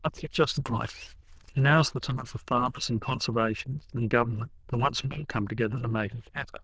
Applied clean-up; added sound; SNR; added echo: neural diffusion model UNIVERSE++.